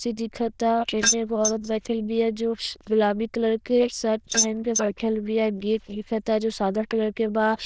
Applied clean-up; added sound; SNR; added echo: neural diffusion model UNIVERSE++.